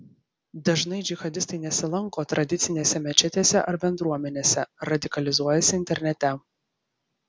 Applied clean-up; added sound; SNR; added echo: none; none; none; none.